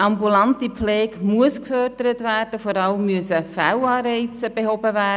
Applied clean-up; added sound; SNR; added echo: none; none; none; none.